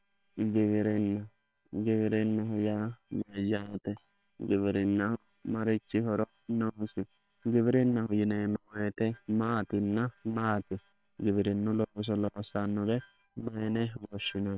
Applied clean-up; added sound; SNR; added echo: neural separator model SepFormer WHAM!.